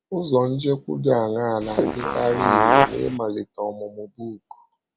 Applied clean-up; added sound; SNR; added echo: none; Fart; -5 dB; none.